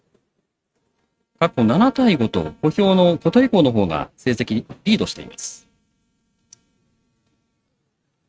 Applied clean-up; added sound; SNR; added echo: neural mask model RNNoise.